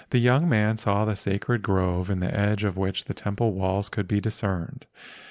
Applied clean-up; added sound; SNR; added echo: none; none; none; none.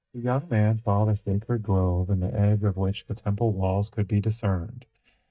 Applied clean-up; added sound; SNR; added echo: neural mask model DeepFilterNet 3.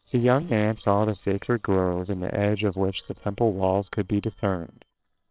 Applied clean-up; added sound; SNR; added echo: neural separator model SepFormer WHAMR!.